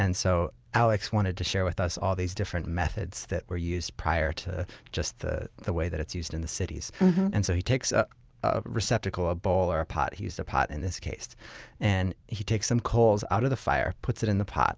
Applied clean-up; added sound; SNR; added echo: none; none; none; none.